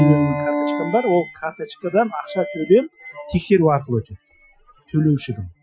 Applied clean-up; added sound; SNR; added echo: classical method Wiener filter.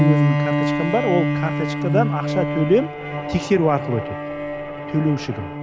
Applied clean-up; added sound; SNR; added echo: none; Bowed string instrument; 0 dB; none.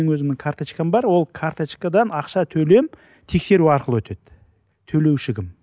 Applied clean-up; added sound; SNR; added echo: none; none; none; none.